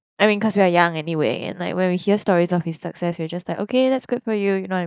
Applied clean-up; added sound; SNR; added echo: neural mask model DeepFilterNet 3.